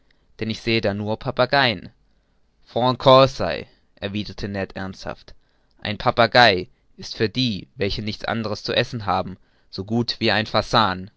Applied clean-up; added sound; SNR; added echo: none; none; none; none.